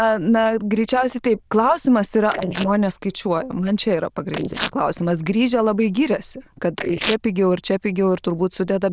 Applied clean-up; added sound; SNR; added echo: neural diffusion model UNIVERSE++.